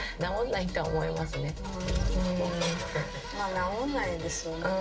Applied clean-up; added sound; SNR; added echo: none; Dishes, pots, and pans; 16 dB; reverberation time 1.7 s.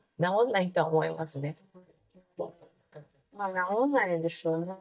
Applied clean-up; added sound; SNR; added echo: neural mask model DeepFilterNet 3.